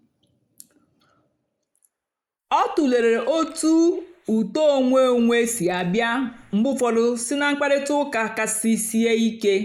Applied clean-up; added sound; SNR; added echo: neural mask model Resemble Enhance denoiser.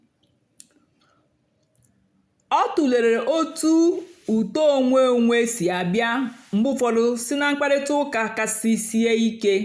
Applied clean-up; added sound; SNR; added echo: none; none; none; none.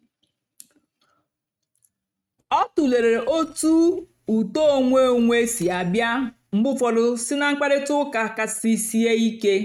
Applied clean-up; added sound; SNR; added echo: neural mask model RNNoise.